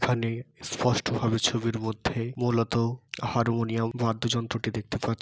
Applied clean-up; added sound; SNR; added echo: none; none; none; none.